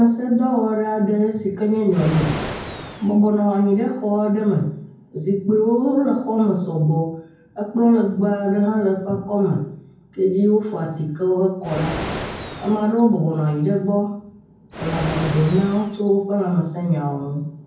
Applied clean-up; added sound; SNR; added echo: none; Animal; 0 dB; reverberation time 0.9 s.